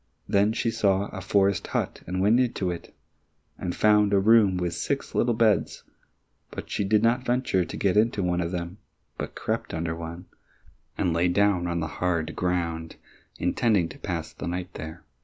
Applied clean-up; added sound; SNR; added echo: none; none; none; none.